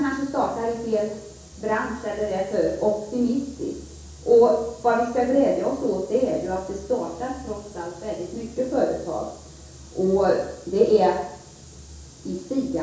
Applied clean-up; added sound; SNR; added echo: none; none; none; reverberation time 0.6 s.